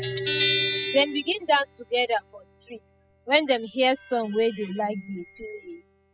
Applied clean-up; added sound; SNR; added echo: classical method spectral subtraction.